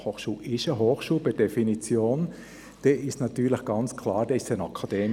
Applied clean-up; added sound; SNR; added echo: none; none; none; none.